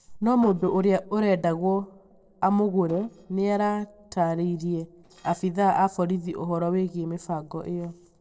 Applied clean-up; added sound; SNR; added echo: neural separator model SepFormer DNS4.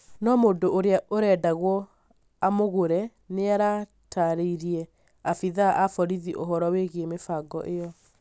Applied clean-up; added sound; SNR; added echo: none; none; none; none.